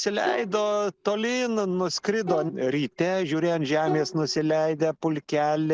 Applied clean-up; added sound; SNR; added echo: none; Bowed string instrument; 11 dB; none.